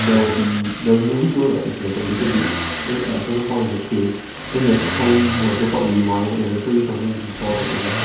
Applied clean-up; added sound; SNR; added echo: none; Motor vehicle (road); 7 dB; reverberation time 0.9 s.